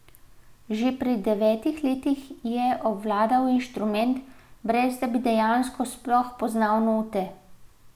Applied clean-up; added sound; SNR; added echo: none; none; none; none.